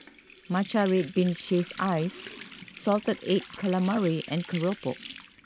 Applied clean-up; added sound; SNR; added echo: none; Water tap, faucet; 17 dB; none.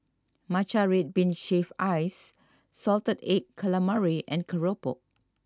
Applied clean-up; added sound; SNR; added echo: none; none; none; none.